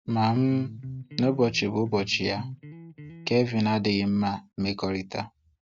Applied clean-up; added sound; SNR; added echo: none; Electric guitar; 14 dB; none.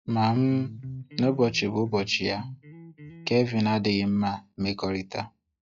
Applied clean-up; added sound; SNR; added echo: classical method log-MMSE.